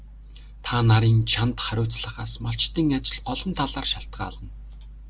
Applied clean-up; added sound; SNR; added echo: none; none; none; none.